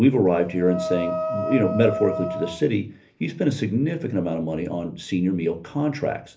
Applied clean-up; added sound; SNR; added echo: none; Wind instrument, woodwind instrument; 6 dB; reverberation time 0.3 s.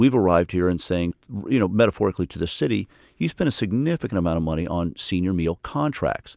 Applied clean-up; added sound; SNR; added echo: none; none; none; none.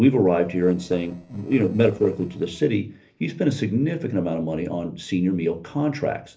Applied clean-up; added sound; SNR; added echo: neural separator model SepFormer DNS4.